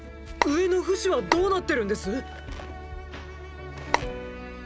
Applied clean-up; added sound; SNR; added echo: none; Telephone; 1 dB; none.